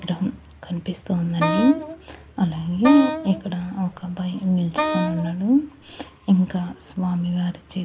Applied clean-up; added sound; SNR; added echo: none; Wind instrument, woodwind instrument; 5 dB; none.